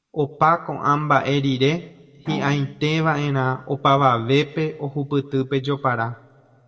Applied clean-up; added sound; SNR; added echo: none; Bowed string instrument; 17 dB; reverberation time 0.7 s.